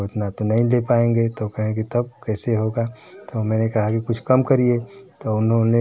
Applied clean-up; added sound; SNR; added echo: none; none; none; none.